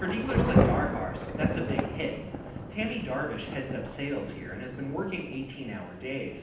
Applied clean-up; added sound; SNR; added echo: none; Thunder / Rain; -3 dB; reverberation time 0.9 s.